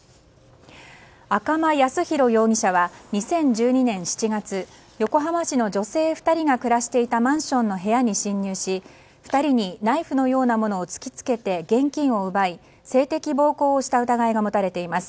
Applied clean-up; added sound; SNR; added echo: none; none; none; none.